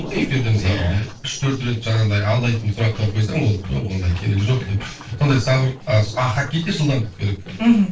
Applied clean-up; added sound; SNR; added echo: neural separator model SepFormer DNS4.